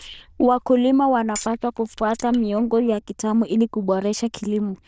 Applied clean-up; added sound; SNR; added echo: neural diffusion model UNIVERSE++.